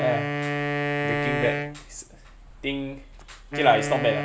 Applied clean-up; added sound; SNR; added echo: none; Wind instrument, woodwind instrument; 2 dB; none.